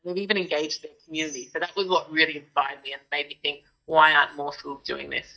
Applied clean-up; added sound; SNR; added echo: neural mask model DeepFilterNet 3.